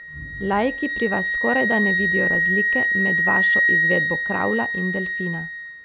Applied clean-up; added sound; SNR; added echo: none; Wind instrument, woodwind instrument; -4 dB; none.